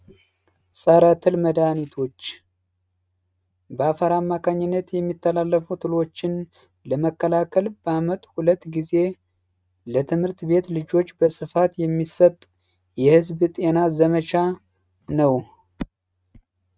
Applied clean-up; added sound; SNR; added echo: neural mask model RNNoise.